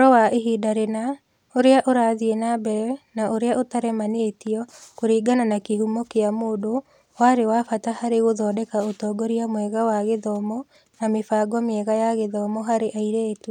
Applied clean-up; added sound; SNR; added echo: none; none; none; none.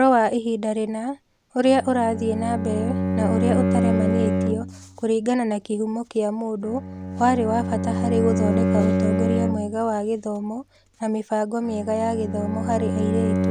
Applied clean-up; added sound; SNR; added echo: none; Bowed string instrument; 1 dB; none.